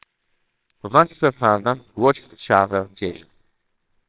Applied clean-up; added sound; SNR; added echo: neural separator model SepFormer WHAMR!.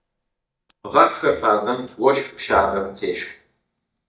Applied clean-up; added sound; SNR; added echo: neural mask model DeepFilterNet 3.